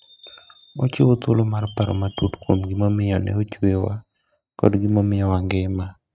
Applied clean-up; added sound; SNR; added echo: neural mask model RNNoise.